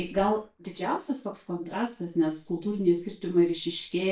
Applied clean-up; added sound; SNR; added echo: neural mask model DeepFilterNet 3.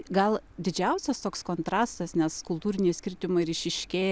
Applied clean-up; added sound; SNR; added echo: none; none; none; none.